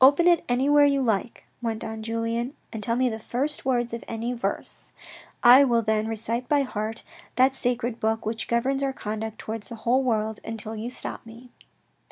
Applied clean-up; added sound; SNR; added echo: none; none; none; none.